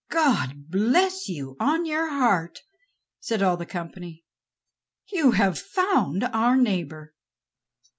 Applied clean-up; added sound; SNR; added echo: none; none; none; none.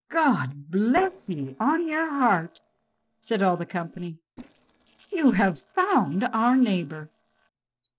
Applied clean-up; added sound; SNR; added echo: neural separator model SepFormer DNS4.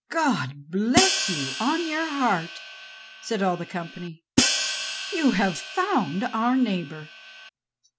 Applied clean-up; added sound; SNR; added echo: none; Hi-hat; 3 dB; none.